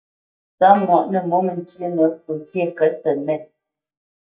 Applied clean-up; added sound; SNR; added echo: neural mask model DeepFilterNet 3.